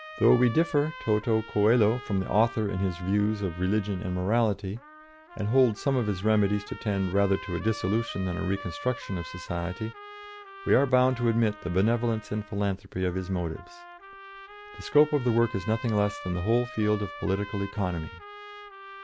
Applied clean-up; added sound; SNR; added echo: none; Trumpet; 16 dB; none.